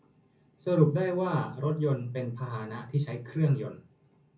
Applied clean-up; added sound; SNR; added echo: none; none; none; reverberation time 0.4 s.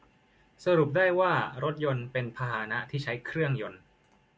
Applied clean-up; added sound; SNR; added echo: none; none; none; none.